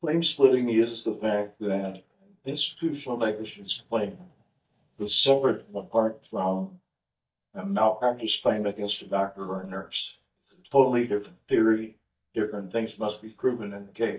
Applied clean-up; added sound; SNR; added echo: neural mask model DeepFilterNet 3.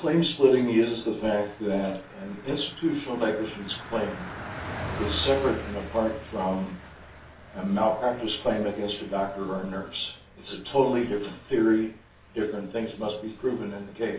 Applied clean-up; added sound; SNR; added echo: none; Car passing by; 14 dB; reverberation time 0.4 s.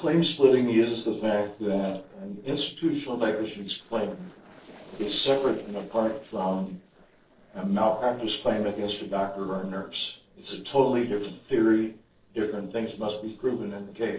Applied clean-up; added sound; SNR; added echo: neural separator model SepFormer DNS4.